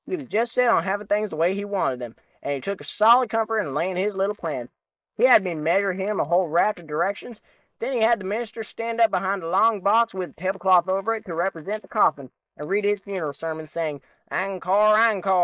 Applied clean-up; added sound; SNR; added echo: neural mask model Resemble Enhance denoiser.